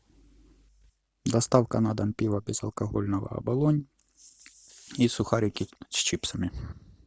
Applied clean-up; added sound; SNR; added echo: none; none; none; none.